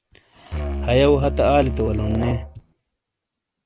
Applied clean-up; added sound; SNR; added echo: none; Musical instrument; 4 dB; none.